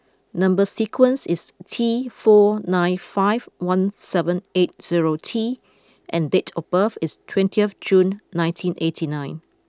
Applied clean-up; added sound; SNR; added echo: none; none; none; none.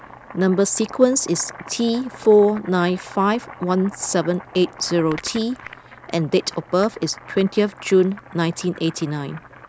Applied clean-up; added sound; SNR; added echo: none; Boiling; 19 dB; none.